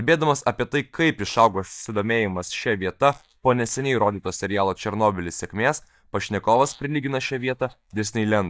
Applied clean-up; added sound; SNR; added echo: neural mask model DeepFilterNet 3.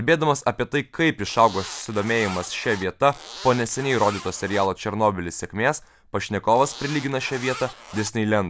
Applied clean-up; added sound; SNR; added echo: none; Zipper (clothing); 15 dB; none.